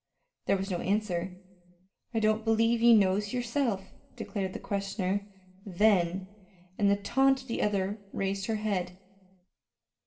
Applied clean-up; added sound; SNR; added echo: none; none; none; reverberation time 0.5 s.